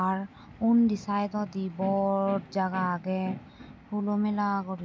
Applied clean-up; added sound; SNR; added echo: none; none; none; none.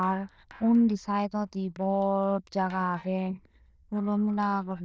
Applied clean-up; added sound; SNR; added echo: neural diffusion model UNIVERSE++.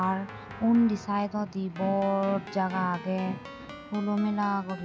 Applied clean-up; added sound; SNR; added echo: none; Keyboard (musical); 16 dB; none.